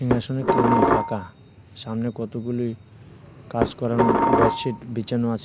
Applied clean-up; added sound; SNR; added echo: none; Dishes, pots, and pans; -5 dB; none.